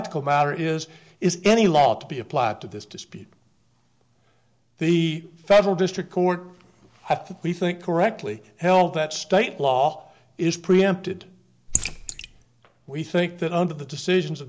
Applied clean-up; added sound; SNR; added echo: neural mask model Resemble Enhance denoiser.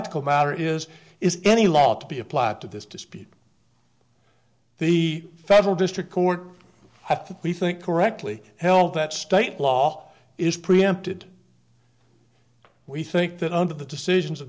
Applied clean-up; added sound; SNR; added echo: none; none; none; none.